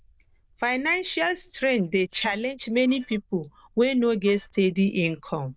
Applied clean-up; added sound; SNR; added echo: neural diffusion model UNIVERSE++.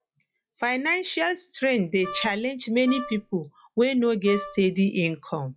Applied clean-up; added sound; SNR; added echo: classical method log-MMSE.